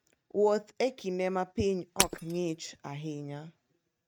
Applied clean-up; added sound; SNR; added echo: neural mask model RNNoise.